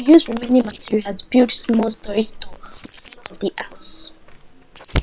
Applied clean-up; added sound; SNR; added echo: neural separator model SepFormer WHAM!.